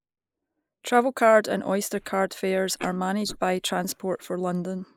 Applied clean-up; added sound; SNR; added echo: neural mask model Resemble Enhance denoiser.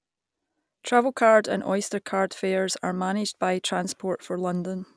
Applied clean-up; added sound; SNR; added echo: none; none; none; none.